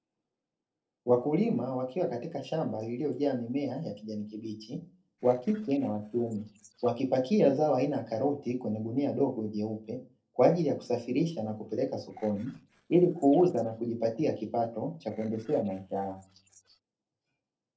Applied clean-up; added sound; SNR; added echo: neural separator model SepFormer DNS4.